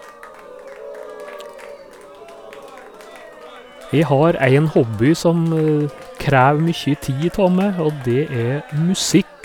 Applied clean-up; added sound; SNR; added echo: none; Cheering; 18 dB; none.